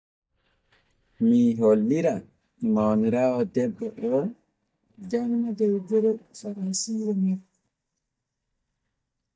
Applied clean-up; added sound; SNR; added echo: neural mask model DeepFilterNet 3.